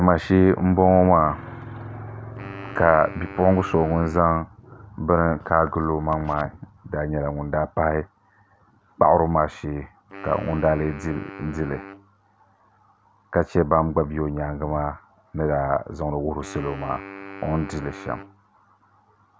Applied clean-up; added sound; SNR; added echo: none; Wind instrument, woodwind instrument; 18 dB; none.